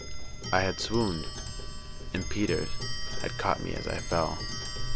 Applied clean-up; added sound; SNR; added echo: none; Clock; 8 dB; none.